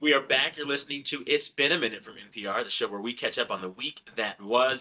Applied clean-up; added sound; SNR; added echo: neural mask model DeepFilterNet 3.